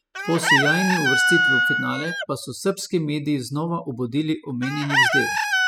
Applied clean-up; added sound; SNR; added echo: classical method spectral subtraction.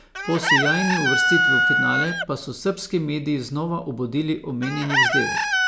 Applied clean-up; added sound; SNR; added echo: none; Chicken, rooster; -2 dB; none.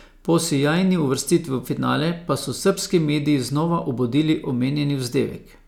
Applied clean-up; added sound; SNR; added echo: none; none; none; none.